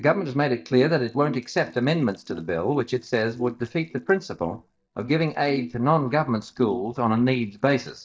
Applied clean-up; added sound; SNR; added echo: neural mask model DeepFilterNet 3.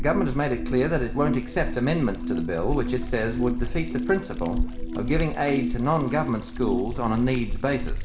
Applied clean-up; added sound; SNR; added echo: none; Liquid; 5 dB; reverberation time 2.0 s.